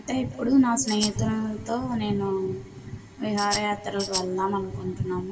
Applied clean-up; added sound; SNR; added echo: none; Tambourine; 5 dB; reverberation time 2.0 s.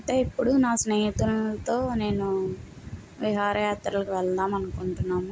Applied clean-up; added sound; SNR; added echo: none; none; none; none.